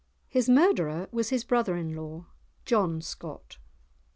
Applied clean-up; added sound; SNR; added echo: none; none; none; none.